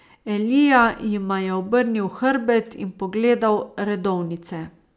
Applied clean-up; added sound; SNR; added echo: none; none; none; none.